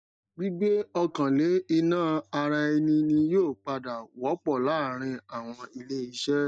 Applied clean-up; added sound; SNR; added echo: neural mask model DeepFilterNet 3.